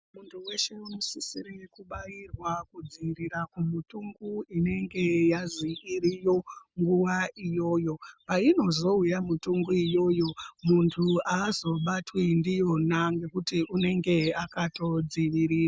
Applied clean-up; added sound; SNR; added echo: none; none; none; none.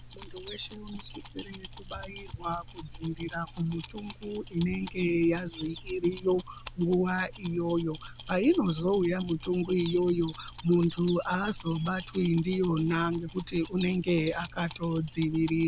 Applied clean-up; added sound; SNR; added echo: none; Keys jangling; 2 dB; none.